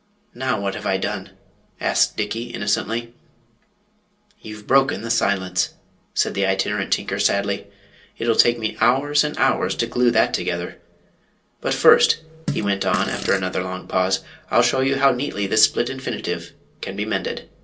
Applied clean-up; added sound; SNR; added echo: none; Fart; 6 dB; reverberation time 0.2 s.